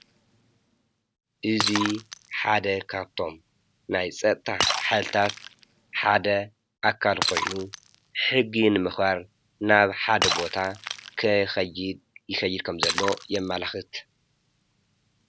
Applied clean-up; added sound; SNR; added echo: none; Shatter; 8 dB; none.